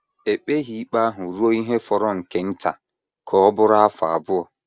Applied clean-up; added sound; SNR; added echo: none; none; none; none.